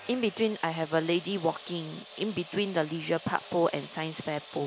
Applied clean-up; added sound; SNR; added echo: none; Sawing; 17 dB; none.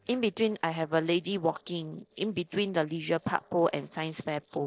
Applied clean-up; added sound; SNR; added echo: neural separator model SepFormer DNS4.